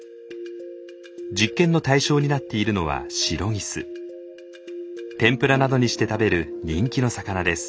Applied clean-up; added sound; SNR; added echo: none; none; none; none.